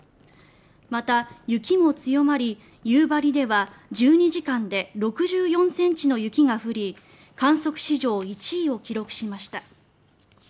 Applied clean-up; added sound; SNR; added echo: none; none; none; none.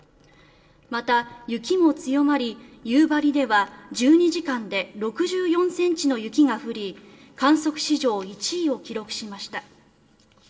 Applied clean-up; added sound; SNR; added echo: none; none; none; reverberation time 0.8 s.